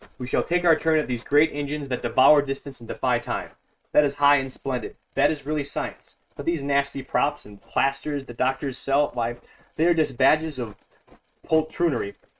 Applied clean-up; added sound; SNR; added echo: neural mask model RNNoise.